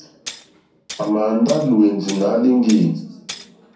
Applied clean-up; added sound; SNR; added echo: none; Tools; 19 dB; reverberation time 0.6 s.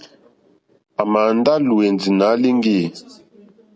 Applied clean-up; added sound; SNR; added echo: none; none; none; none.